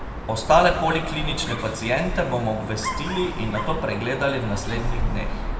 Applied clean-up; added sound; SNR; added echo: none; Dog; 4 dB; reverberation time 1.9 s.